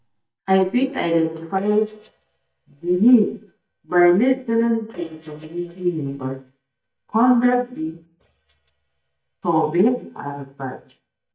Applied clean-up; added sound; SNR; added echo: neural mask model DeepFilterNet 3.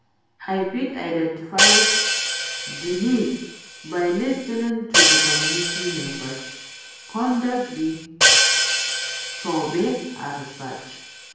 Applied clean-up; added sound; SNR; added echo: none; Hi-hat; -4 dB; reverberation time 0.7 s.